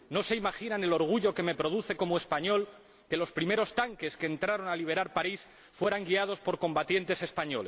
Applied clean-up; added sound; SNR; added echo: none; none; none; none.